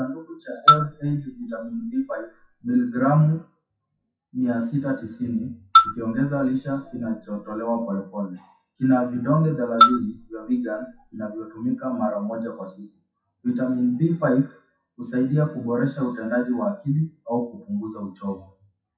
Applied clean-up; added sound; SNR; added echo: classical method WPE with log-MMSE.